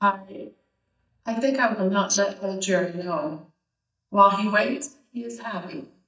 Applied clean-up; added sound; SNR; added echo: neural mask model DeepFilterNet 3.